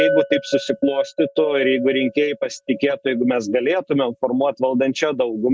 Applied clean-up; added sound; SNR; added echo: neural mask model RNNoise.